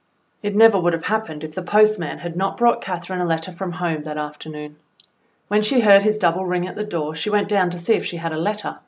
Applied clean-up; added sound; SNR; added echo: none; none; none; none.